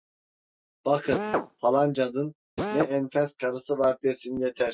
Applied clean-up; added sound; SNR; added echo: neural mask model RNNoise.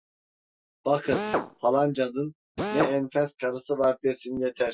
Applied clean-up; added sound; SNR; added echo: classical method Wiener filter.